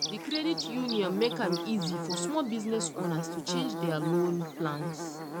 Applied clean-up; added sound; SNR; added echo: none; Buzz / Bird; 4 dB; none.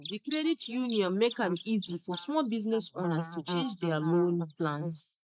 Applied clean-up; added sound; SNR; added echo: neural mask model Resemble Enhance denoiser.